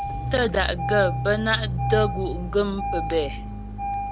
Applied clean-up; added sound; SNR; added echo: none; Engine starting; 2 dB; none.